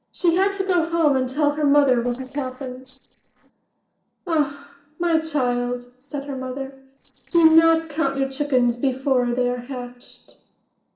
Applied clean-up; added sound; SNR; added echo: neural separator model SepFormer DNS4.